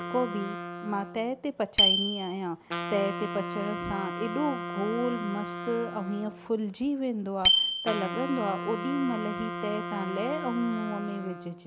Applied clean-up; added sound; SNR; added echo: none; Bicycle bell + Wind instrument, woodwind instrument; 1 dB; none.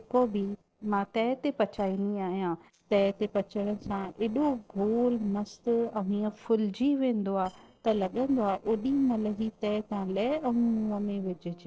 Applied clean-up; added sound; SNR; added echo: neural separator model SepFormer DNS4.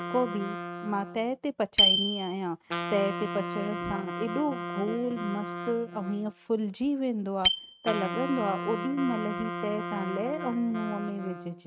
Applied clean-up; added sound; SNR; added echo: neural mask model RNNoise.